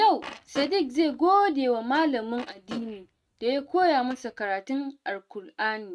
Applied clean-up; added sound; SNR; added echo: neural mask model RNNoise.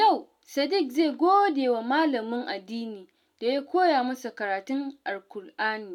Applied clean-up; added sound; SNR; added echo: none; none; none; none.